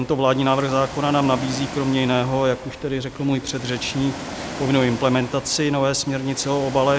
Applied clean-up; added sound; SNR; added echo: none; Ocean; 13 dB; none.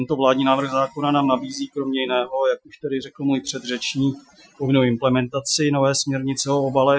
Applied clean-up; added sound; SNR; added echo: classical method Wiener filter.